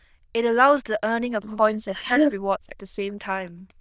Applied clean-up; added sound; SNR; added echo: neural diffusion model UNIVERSE++.